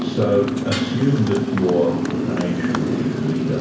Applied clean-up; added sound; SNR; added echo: none; Motorcycle; 1 dB; reverberation time 0.6 s.